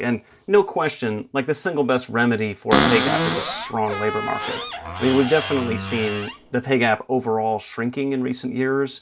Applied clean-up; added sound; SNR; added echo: none; Cupboard open or close; 2 dB; none.